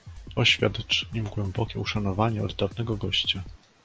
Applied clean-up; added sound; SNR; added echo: none; Drum kit; 15 dB; none.